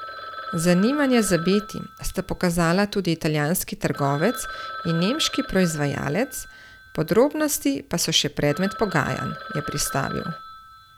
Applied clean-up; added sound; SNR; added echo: none; Telephone; 14 dB; none.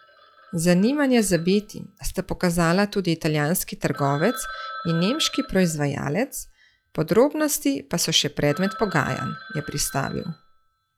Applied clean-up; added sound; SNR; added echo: classical method log-MMSE.